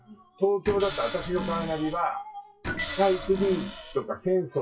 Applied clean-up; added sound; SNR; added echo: classical method WPE with log-MMSE.